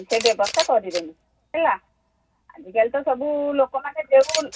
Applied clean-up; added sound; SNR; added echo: none; Camera; 12 dB; reverberation time 0.4 s.